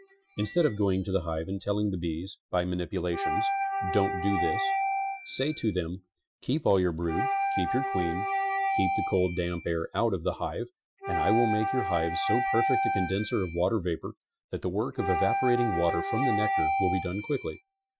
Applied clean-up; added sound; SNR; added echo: classical method Wiener filter.